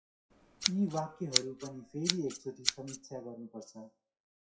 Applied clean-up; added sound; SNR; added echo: classical method WPE with log-MMSE.